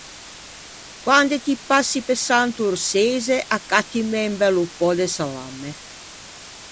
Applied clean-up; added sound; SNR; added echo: none; Water; 18 dB; none.